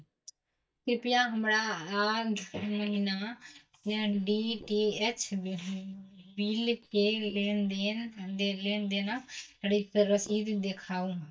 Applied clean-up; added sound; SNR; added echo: neural mask model DeepFilterNet 3.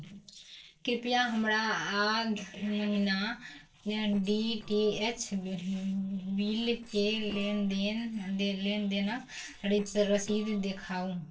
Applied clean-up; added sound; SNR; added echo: neural separator model SepFormer DNS4.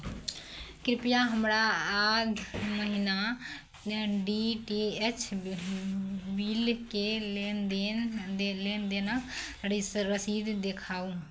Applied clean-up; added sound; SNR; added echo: none; none; none; none.